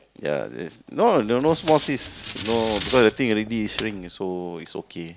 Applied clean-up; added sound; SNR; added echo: none; Packing tape, duct tape; 4 dB; none.